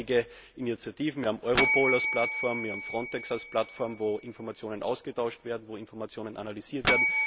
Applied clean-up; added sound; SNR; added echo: none; Bell; -3 dB; none.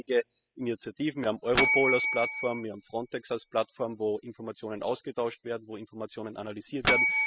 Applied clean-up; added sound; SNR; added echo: classical method spectral subtraction.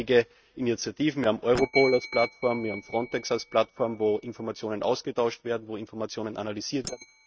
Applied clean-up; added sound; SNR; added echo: neural mask model RNNoise.